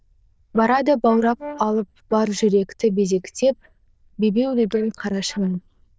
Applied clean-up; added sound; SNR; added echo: neural diffusion model UNIVERSE++.